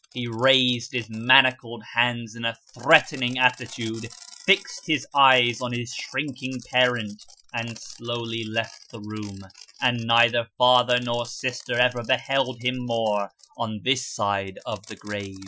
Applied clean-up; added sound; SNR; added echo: classical method Wiener filter.